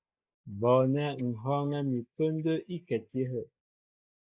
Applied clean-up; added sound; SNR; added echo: neural mask model Resemble Enhance denoiser.